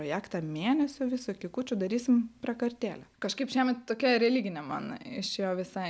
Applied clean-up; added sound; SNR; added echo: none; none; none; none.